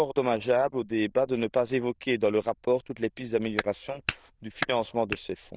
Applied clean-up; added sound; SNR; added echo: neural diffusion model UNIVERSE++.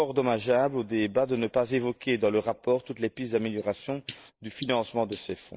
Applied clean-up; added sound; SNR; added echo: neural mask model Resemble Enhance denoiser.